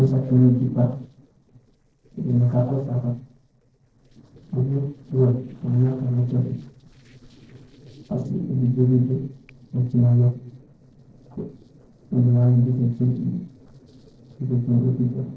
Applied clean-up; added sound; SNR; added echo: neural separator model SepFormer DNS4.